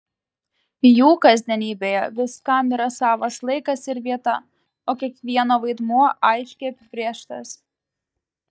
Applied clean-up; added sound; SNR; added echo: neural mask model DeepFilterNet 3.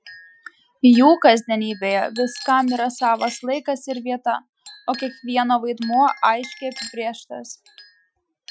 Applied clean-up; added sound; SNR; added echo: classical method Wiener filter.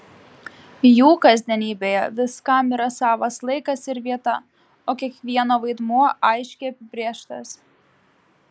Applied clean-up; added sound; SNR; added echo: none; none; none; none.